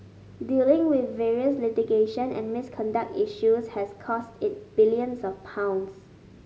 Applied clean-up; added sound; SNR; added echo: none; none; none; none.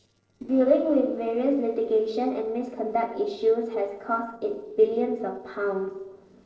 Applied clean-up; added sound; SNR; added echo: neural separator model SepFormer DNS4.